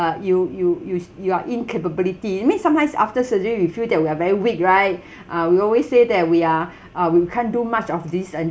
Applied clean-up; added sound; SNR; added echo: none; none; none; none.